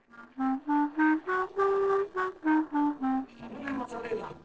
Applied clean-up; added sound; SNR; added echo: neural separator model SepFormer DNS4.